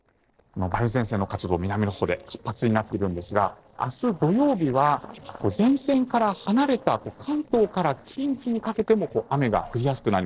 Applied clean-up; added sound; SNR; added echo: neural separator model SepFormer DNS4.